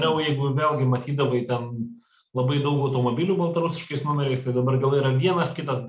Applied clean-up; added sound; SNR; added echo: none; none; none; none.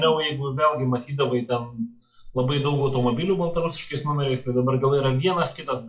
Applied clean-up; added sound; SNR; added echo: classical method WPE with log-MMSE.